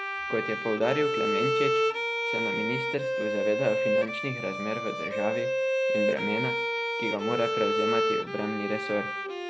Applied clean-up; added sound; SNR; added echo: none; Bowed string instrument; -3 dB; none.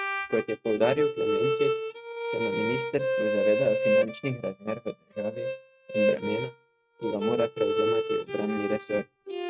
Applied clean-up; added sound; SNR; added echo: neural mask model RNNoise.